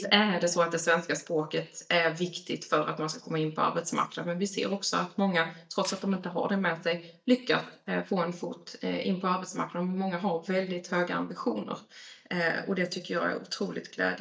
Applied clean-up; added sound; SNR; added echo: neural mask model DeepFilterNet 3.